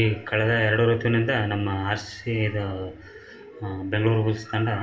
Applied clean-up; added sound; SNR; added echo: none; none; none; reverberation time 0.5 s.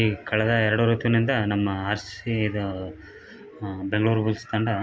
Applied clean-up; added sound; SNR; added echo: none; none; none; none.